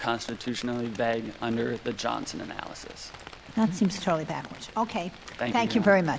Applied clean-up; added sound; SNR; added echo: none; Rain; 18 dB; none.